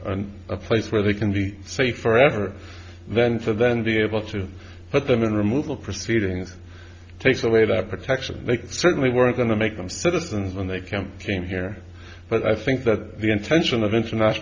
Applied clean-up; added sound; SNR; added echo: none; none; none; none.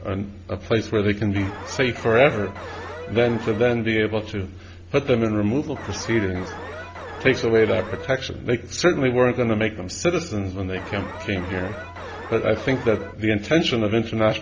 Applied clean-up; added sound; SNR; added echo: none; Alarm; 13 dB; none.